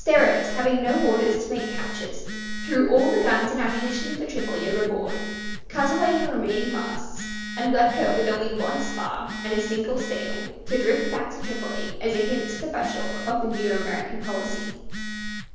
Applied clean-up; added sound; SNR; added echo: none; Telephone; 6 dB; reverberation time 1.1 s.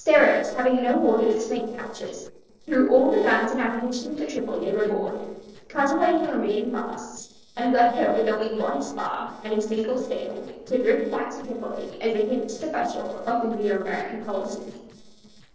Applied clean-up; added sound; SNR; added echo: neural separator model SepFormer DNS4.